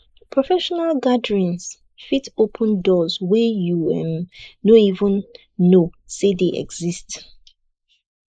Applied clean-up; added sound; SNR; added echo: neural mask model Resemble Enhance denoiser.